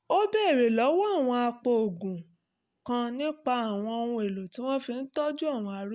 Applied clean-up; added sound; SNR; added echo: none; none; none; none.